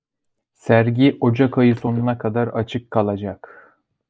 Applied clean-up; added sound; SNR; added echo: neural mask model DeepFilterNet 3.